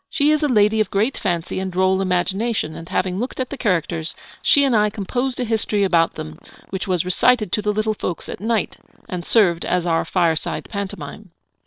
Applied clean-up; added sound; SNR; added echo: neural separator model SepFormer WHAM!.